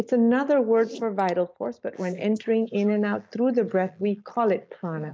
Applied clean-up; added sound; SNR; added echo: neural mask model Resemble Enhance denoiser.